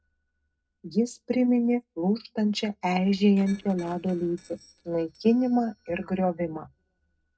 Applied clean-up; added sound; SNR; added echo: neural separator model SepFormer DNS4.